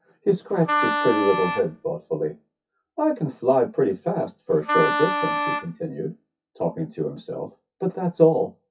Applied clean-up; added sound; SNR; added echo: classical method WPE with log-MMSE.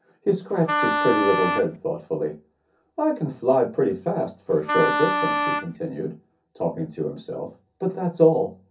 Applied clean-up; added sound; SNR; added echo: none; Wind instrument, woodwind instrument; -1 dB; reverberation time 0.3 s.